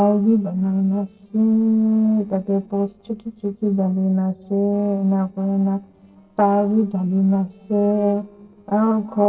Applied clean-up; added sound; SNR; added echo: neural separator model SepFormer DNS4.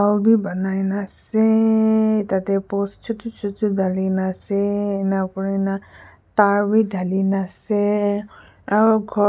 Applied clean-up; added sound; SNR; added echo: none; none; none; none.